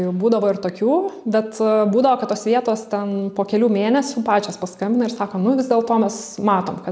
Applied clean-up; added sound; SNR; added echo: none; none; none; none.